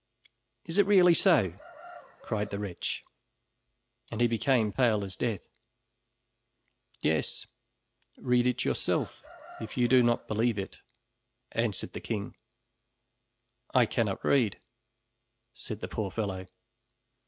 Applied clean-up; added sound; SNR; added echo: none; Chicken, rooster; 19 dB; none.